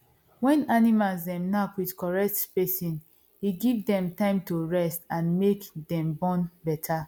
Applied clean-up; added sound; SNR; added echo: none; none; none; none.